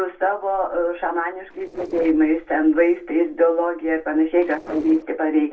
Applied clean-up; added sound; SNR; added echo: neural separator model SepFormer DNS4.